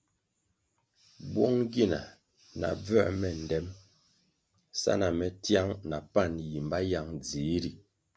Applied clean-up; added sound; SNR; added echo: none; none; none; none.